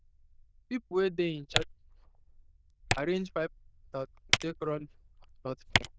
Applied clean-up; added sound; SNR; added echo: neural diffusion model UNIVERSE++.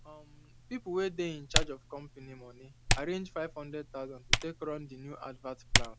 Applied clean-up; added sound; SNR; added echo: none; Typing; -5 dB; none.